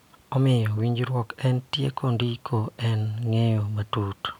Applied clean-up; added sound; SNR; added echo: none; none; none; none.